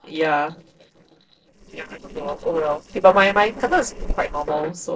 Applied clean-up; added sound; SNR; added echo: neural separator model SepFormer DNS4.